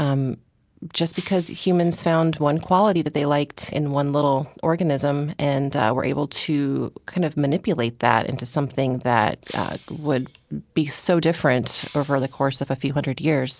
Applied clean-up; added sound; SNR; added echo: none; Shatter; 19 dB; none.